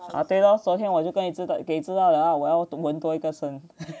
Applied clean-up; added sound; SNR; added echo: none; none; none; none.